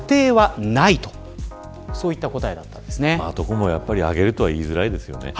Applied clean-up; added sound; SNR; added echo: none; none; none; none.